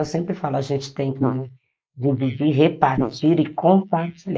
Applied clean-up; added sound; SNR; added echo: neural mask model Resemble Enhance denoiser.